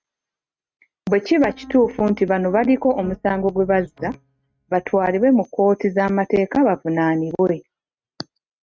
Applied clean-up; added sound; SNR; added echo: neural mask model RNNoise.